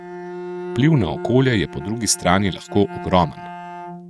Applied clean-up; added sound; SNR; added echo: neural mask model RNNoise.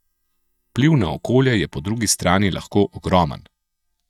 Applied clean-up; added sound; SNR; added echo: neural mask model DeepFilterNet 3.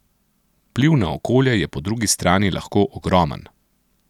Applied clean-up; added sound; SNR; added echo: none; none; none; none.